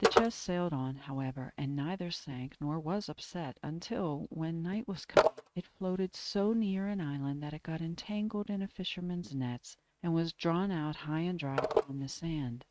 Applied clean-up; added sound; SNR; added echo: neural mask model RNNoise.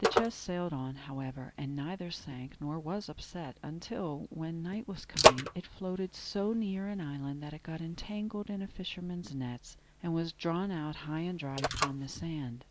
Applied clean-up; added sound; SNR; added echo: neural mask model Resemble Enhance denoiser.